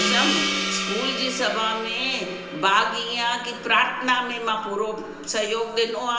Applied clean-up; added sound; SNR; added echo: none; Gong; 5 dB; reverberation time 1.6 s.